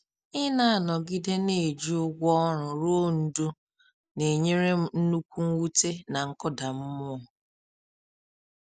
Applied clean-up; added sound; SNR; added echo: none; none; none; none.